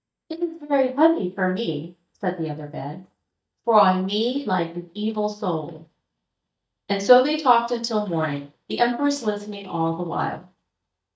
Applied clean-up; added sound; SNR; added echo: neural mask model DeepFilterNet 3.